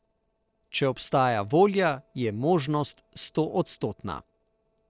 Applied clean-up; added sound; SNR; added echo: neural separator model SepFormer DNS4.